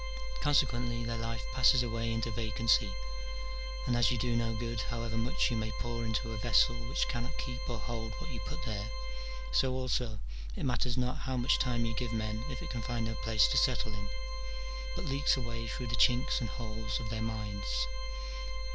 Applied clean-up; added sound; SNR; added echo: none; Organ; 16 dB; none.